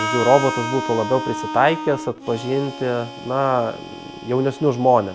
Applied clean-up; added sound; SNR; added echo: none; Harmonica; 9 dB; none.